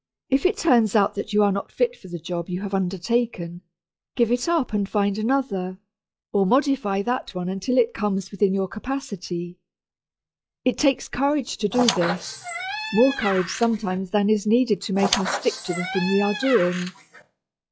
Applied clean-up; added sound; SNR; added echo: classical method log-MMSE.